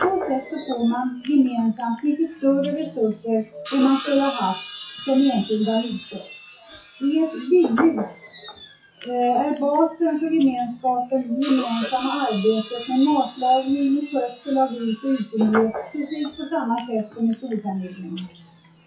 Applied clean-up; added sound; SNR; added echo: classical method WPE with log-MMSE.